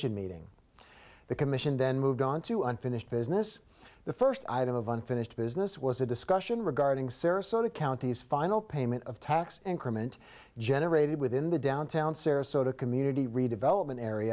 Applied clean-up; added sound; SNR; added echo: none; none; none; none.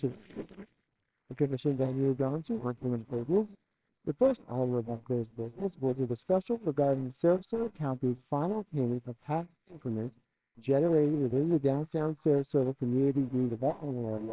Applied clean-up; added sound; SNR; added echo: neural separator model SepFormer WHAMR!.